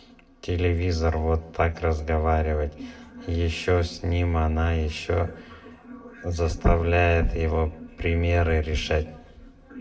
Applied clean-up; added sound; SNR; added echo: none; none; none; reverberation time 0.8 s.